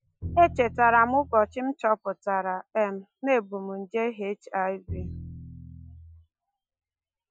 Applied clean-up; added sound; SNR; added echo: classical method Wiener filter.